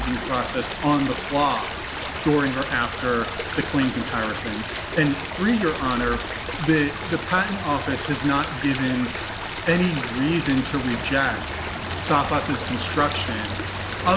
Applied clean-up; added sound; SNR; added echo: none; Stream; 5 dB; none.